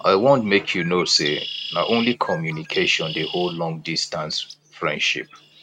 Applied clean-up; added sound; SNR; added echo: neural mask model RNNoise.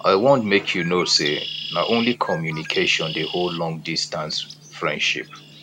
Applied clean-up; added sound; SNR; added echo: none; Bird; 12 dB; none.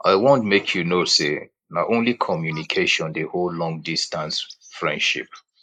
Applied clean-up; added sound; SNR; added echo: neural mask model Resemble Enhance denoiser.